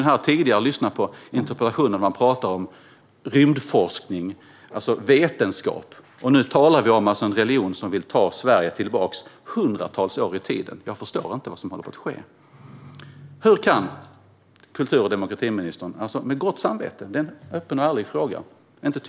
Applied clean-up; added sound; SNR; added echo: none; none; none; none.